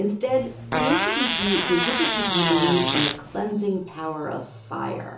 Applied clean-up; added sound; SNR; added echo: none; Fart; -1 dB; reverberation time 0.8 s.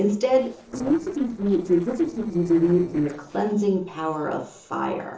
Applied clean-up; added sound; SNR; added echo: neural separator model SepFormer DNS4.